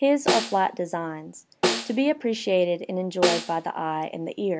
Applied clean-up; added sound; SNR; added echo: none; Snare drum; 4 dB; none.